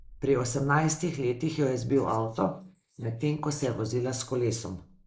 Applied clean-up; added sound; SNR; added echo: neural mask model Resemble Enhance denoiser.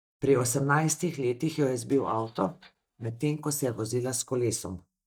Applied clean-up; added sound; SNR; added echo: neural mask model DeepFilterNet 3.